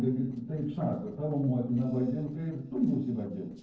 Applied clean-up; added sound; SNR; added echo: neural separator model SepFormer DNS4.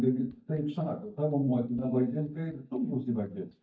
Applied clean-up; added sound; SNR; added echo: neural mask model DeepFilterNet 3.